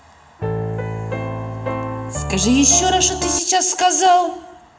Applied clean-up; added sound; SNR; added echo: none; Piano; 5 dB; reverberation time 1.0 s.